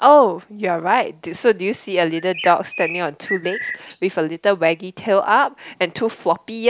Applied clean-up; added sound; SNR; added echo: none; Bird; 12 dB; none.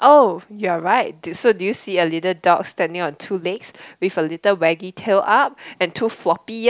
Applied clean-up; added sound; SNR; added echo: none; none; none; none.